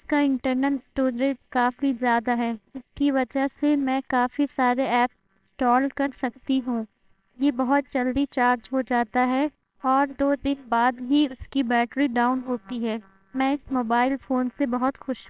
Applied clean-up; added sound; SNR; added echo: neural separator model SepFormer WHAMR!.